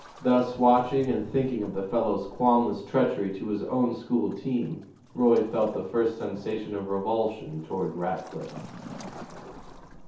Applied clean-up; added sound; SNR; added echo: none; Waves, surf; 19 dB; reverberation time 0.6 s.